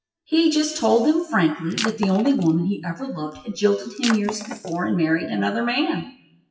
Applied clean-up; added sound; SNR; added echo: classical method WPE with log-MMSE.